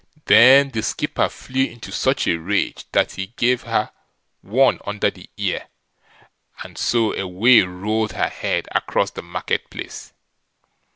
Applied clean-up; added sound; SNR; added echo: none; none; none; none.